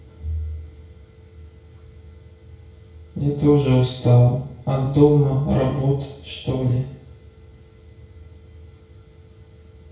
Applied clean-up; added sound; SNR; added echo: none; none; none; reverberation time 0.6 s.